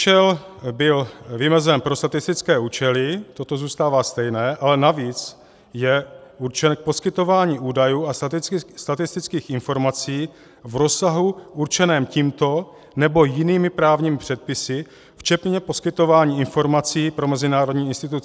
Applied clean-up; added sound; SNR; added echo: none; none; none; none.